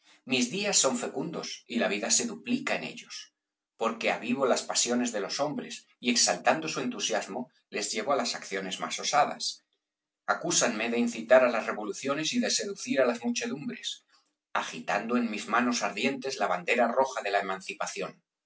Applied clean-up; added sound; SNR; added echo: none; none; none; none.